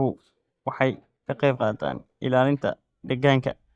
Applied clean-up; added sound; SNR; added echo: neural mask model DeepFilterNet 3.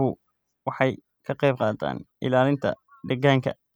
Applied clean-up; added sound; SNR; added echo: none; none; none; none.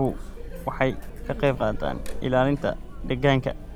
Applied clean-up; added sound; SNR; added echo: none; Chatter; 7 dB; none.